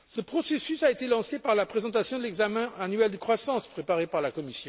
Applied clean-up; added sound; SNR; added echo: none; none; none; none.